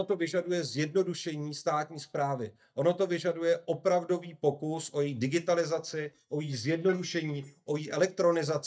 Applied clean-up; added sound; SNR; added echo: neural mask model DeepFilterNet 3.